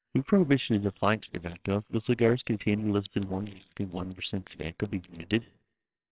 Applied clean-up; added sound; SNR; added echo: neural separator model SepFormer WHAMR!.